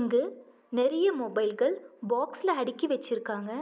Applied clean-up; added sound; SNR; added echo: none; none; none; none.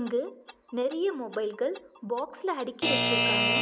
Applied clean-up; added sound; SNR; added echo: none; Alarm / Clock; 0 dB; none.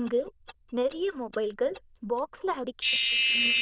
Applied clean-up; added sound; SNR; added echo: neural diffusion model UNIVERSE++.